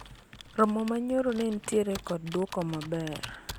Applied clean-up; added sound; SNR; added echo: none; Computer keyboard; 15 dB; none.